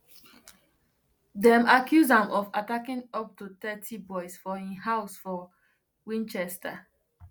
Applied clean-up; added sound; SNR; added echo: none; none; none; none.